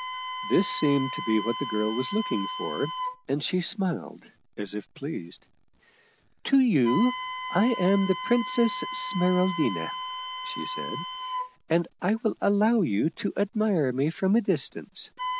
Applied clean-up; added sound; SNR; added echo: none; Wind instrument, woodwind instrument; 9 dB; none.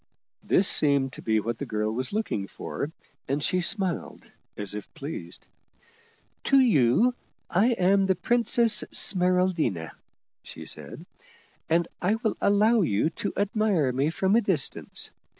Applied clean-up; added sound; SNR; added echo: none; none; none; none.